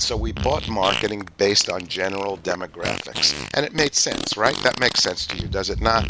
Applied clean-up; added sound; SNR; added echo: none; Fart; 7 dB; none.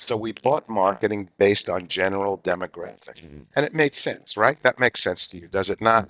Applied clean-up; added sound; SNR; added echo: neural mask model DeepFilterNet 3.